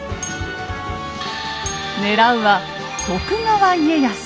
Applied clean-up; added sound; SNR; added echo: none; Bell; 19 dB; none.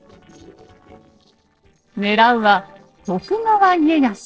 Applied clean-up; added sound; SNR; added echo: neural separator model SepFormer DNS4.